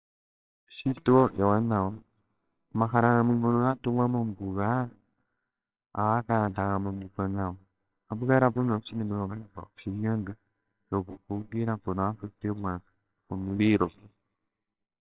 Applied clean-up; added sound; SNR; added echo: neural separator model SepFormer WHAMR!.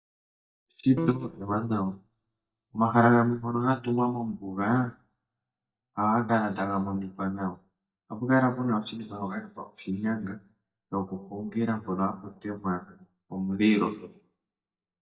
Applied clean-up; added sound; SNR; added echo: neural mask model DeepFilterNet 3.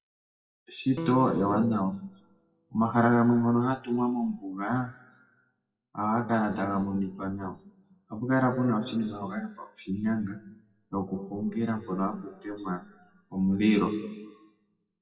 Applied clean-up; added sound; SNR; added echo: classical method WPE with log-MMSE.